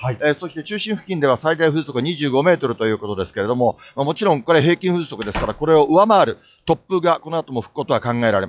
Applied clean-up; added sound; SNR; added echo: classical method log-MMSE.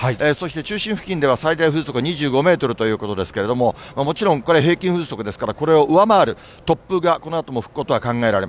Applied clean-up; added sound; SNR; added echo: none; none; none; none.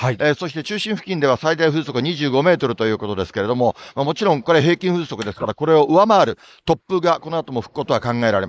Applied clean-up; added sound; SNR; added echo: neural mask model Resemble Enhance denoiser.